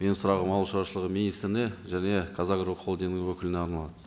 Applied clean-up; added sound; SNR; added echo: none; none; none; none.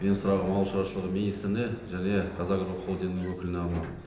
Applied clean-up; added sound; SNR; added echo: none; Sliding door; 17 dB; reverberation time 0.8 s.